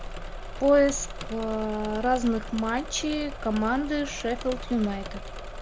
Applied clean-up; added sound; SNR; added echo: none; Engine / Mechanisms; 9 dB; none.